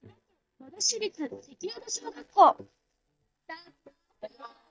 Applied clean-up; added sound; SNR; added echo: neural mask model DeepFilterNet 3.